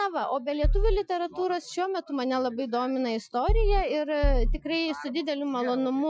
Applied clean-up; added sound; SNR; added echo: classical method Wiener filter.